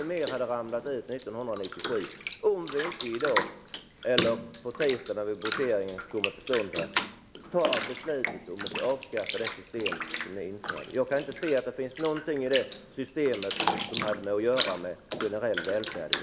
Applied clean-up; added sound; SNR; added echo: none; Bathtub (filling or washing); 5 dB; none.